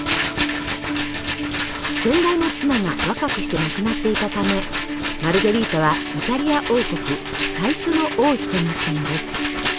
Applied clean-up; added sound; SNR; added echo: none; Rattle; 3 dB; none.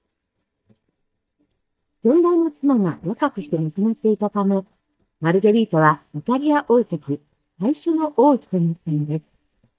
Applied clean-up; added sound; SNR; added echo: neural mask model DeepFilterNet 3.